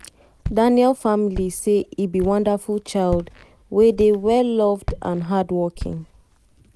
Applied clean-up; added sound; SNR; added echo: none; Walk, footsteps; 15 dB; none.